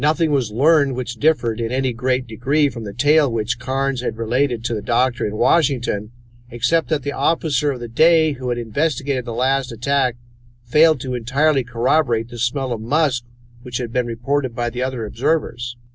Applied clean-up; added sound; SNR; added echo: none; none; none; none.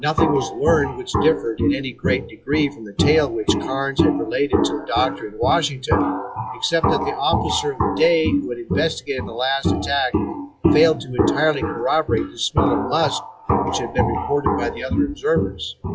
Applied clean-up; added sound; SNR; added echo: classical method log-MMSE.